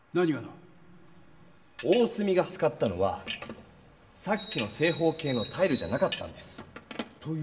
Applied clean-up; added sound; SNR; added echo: none; Bird; 7 dB; reverberation time 2.4 s.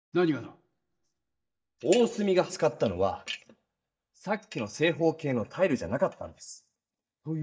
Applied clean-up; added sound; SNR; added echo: neural mask model DeepFilterNet 3.